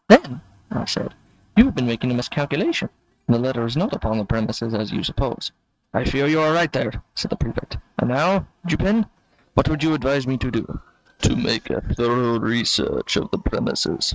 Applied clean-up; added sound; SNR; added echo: neural mask model RNNoise.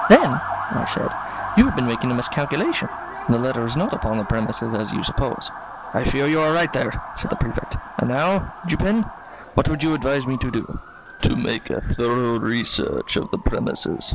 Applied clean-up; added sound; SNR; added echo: none; Motor vehicle (road) / Siren; 10 dB; none.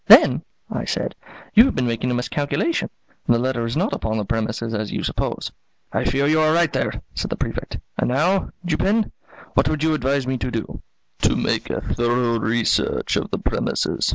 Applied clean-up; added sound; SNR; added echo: none; none; none; none.